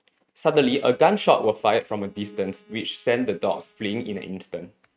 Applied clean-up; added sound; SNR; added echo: neural mask model RNNoise.